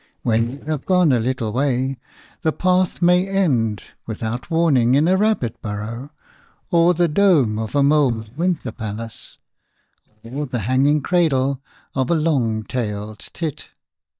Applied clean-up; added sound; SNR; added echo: neural mask model DeepFilterNet 3.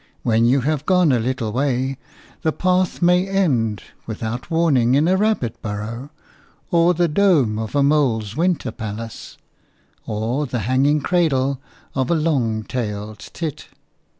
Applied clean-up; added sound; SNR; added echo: none; none; none; none.